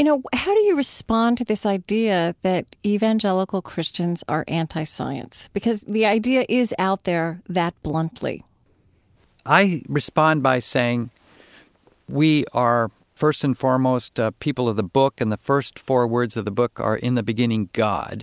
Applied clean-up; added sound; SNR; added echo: none; none; none; none.